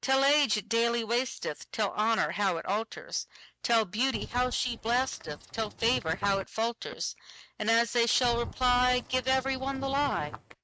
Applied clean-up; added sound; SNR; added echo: neural mask model RNNoise.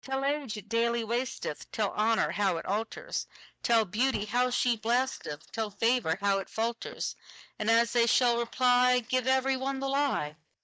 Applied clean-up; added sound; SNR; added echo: neural mask model DeepFilterNet 3.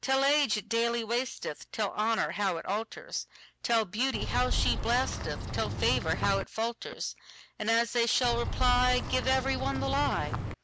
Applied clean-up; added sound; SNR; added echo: none; Bird vocalization, bird call, bird song; 2 dB; none.